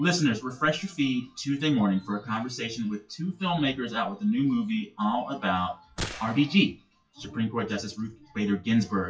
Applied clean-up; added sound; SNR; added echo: classical method WPE with log-MMSE.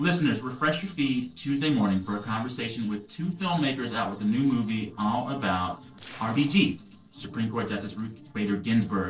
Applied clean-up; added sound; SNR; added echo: neural separator model SepFormer DNS4.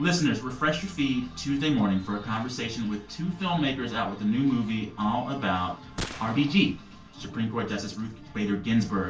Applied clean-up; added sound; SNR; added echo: none; Gunshot, gunfire; 12 dB; reverberation time 0.2 s.